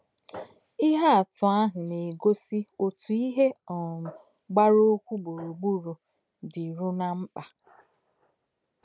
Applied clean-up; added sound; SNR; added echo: none; none; none; none.